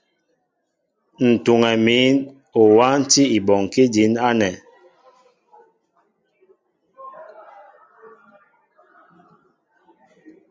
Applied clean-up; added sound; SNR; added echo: none; none; none; none.